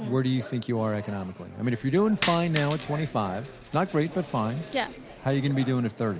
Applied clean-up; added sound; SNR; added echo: none; Coin (dropping); 13 dB; none.